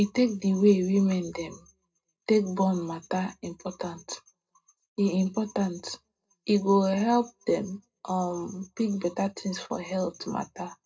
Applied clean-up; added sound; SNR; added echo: none; none; none; reverberation time 0.2 s.